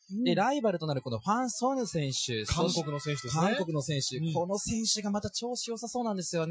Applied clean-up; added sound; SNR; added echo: classical method Wiener filter.